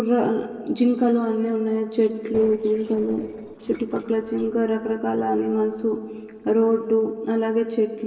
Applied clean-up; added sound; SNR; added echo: neural separator model SepFormer DNS4.